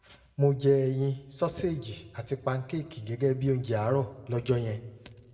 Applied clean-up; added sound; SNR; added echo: none; none; none; reverberation time 1.1 s.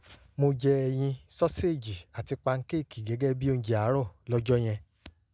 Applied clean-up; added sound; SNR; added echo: none; none; none; none.